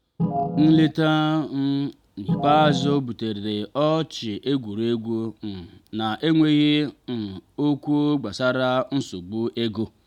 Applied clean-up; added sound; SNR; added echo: none; Organ; 2 dB; none.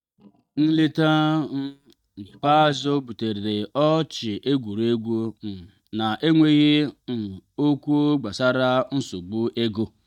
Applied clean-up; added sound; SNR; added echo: neural mask model DeepFilterNet 3.